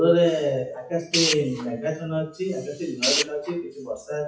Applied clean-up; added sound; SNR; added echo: classical method WPE with log-MMSE.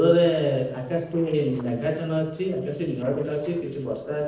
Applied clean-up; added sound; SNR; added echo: neural separator model SepFormer DNS4.